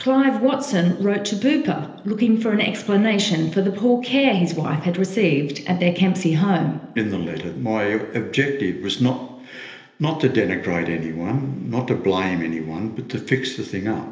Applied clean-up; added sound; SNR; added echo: none; none; none; reverberation time 1.4 s.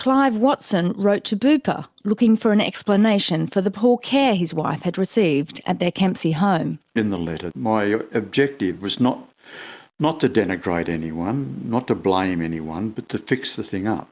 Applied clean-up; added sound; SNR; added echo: none; none; none; none.